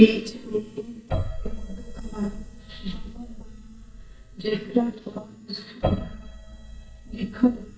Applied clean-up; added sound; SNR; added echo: neural mask model DeepFilterNet 3.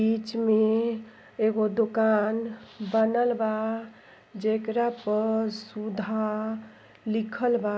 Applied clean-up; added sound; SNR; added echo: none; none; none; none.